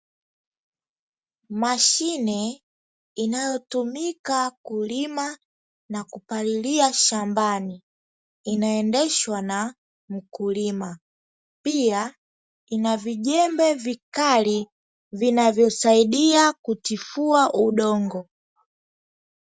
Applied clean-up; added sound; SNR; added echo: none; none; none; none.